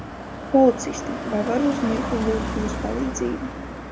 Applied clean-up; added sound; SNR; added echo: none; Car passing by; 5 dB; none.